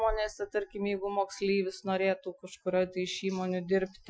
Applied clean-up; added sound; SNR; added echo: classical method Wiener filter.